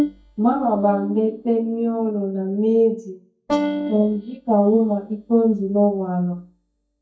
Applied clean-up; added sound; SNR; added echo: neural mask model DeepFilterNet 3.